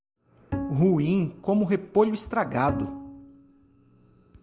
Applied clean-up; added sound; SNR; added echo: none; Bowed string instrument; 10 dB; none.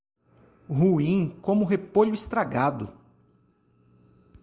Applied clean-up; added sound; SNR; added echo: none; none; none; none.